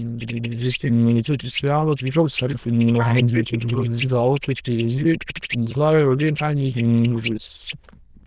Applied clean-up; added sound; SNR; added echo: neural diffusion model UNIVERSE++.